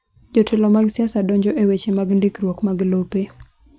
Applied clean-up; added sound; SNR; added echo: none; none; none; none.